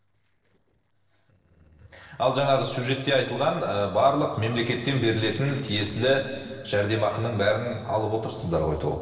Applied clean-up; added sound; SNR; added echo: neural separator model SepFormer DNS4.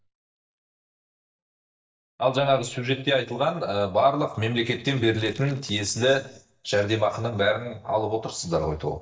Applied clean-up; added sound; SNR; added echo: neural mask model DeepFilterNet 3.